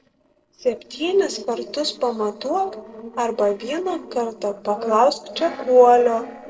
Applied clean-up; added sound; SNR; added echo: neural separator model SepFormer DNS4.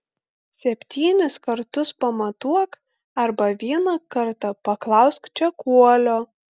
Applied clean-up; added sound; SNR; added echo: none; none; none; none.